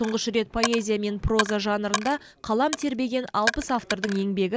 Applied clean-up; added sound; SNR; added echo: none; Coin (dropping); 8 dB; none.